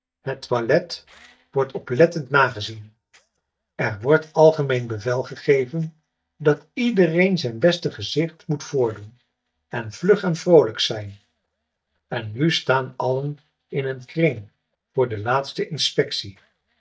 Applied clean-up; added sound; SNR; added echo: neural mask model DeepFilterNet 3.